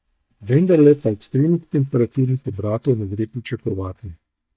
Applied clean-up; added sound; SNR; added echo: neural mask model DeepFilterNet 3.